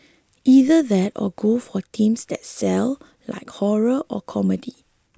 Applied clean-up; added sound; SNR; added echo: none; none; none; none.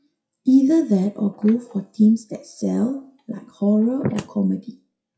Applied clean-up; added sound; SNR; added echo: classical method WPE with log-MMSE.